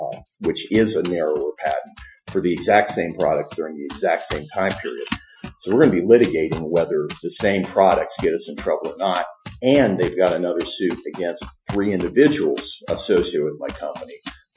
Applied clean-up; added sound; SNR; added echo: classical method Wiener filter.